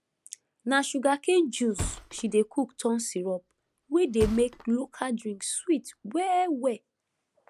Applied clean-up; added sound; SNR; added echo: none; Thump, thud; 14 dB; none.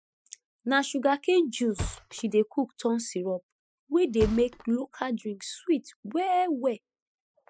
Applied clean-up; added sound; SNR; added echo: classical method spectral subtraction.